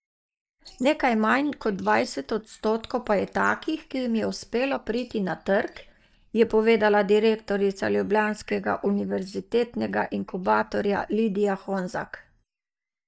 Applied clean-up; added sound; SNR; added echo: neural mask model DeepFilterNet 3.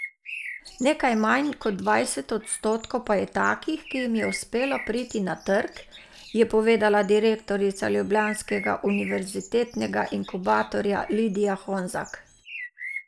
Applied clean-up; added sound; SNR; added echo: none; Bird; 16 dB; none.